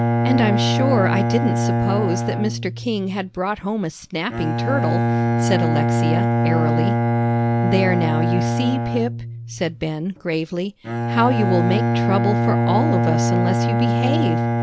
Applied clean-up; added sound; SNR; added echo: none; Bowed string instrument; -4 dB; none.